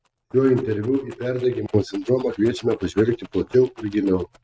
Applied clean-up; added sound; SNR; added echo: neural mask model RNNoise.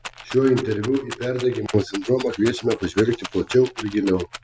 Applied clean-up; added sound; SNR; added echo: none; Rattle; 15 dB; none.